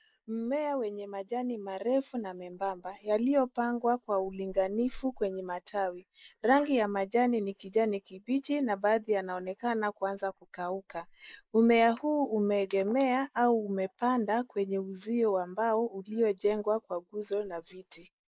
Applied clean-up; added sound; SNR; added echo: neural mask model Resemble Enhance denoiser.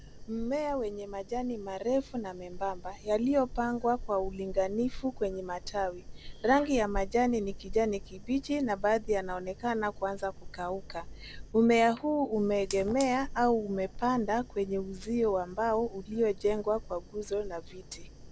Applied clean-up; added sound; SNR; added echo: none; Fire; 13 dB; none.